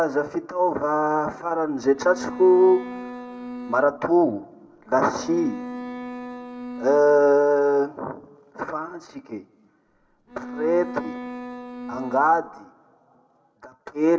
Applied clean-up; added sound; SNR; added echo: none; Bowed string instrument; 12 dB; reverberation time 0.9 s.